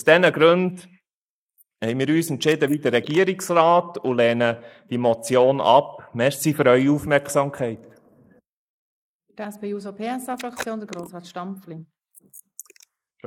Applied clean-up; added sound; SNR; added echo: neural mask model Resemble Enhance denoiser.